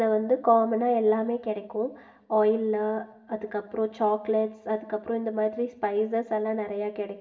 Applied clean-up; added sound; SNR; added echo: none; none; none; reverberation time 0.8 s.